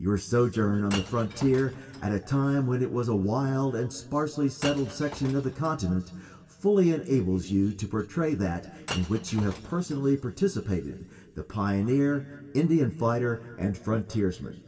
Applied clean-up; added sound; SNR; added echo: none; Shatter / Crushing; 17 dB; reverberation time 2.0 s.